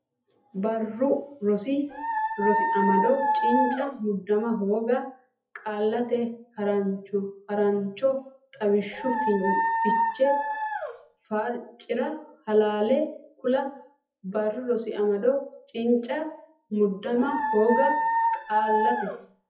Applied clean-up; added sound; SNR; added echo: classical method WPE with log-MMSE.